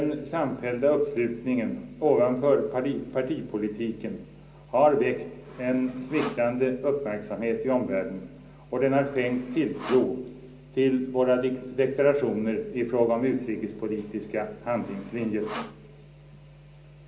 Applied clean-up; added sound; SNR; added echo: none; Sawing; 15 dB; reverberation time 0.5 s.